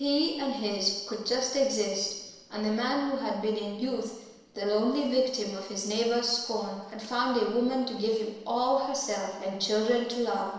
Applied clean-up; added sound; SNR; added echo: neural separator model SepFormer DNS4.